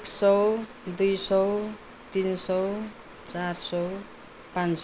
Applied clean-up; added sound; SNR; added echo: none; none; none; none.